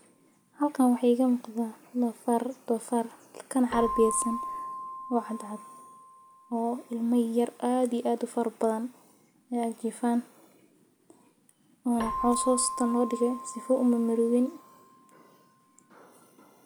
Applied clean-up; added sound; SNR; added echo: none; Keyboard (musical); 12 dB; none.